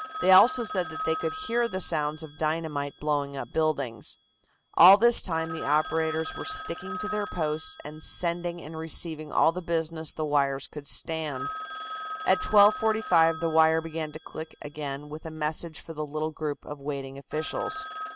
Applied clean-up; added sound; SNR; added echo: none; Telephone; 12 dB; none.